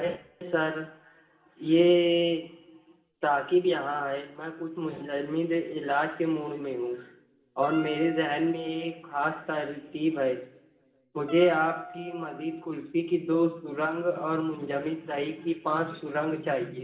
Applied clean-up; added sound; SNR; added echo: none; Wind instrument, woodwind instrument; 16 dB; reverberation time 1.6 s.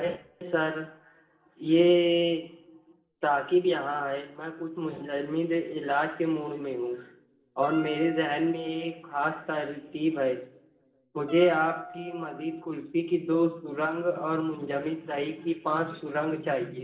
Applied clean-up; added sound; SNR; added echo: neural separator model SepFormer DNS4.